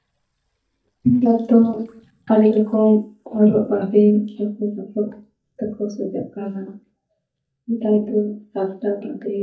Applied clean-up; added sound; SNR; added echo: neural mask model DeepFilterNet 3.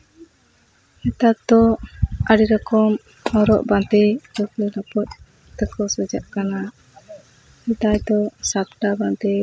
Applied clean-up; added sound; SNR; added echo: none; none; none; none.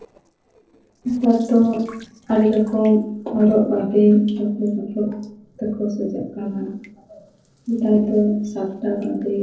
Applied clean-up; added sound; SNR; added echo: neural separator model SepFormer DNS4.